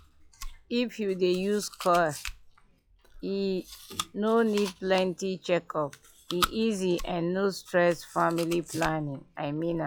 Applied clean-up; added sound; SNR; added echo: classical method log-MMSE.